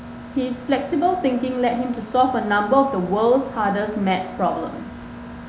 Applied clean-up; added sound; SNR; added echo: none; Mechanisms; 15 dB; none.